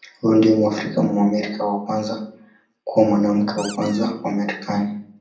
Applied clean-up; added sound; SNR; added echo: none; Squeak; 18 dB; reverberation time 0.6 s.